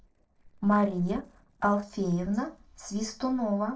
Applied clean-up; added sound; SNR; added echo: neural separator model SepFormer DNS4.